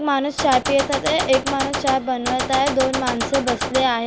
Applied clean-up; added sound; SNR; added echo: none; Gunshot, gunfire; 5 dB; none.